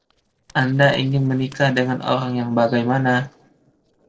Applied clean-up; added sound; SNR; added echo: neural separator model SepFormer DNS4.